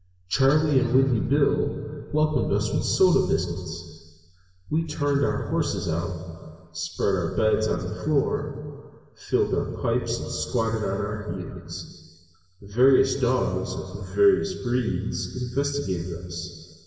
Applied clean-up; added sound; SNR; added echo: none; none; none; reverberation time 1.8 s.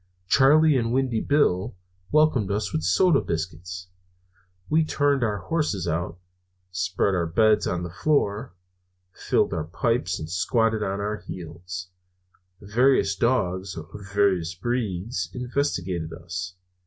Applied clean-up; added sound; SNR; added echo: none; none; none; none.